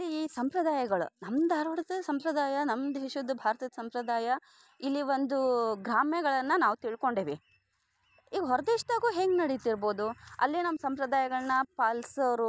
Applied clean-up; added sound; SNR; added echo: none; none; none; none.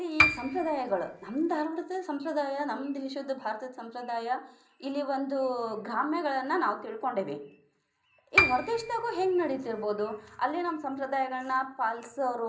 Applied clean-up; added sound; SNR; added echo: none; Piano; -1 dB; reverberation time 0.5 s.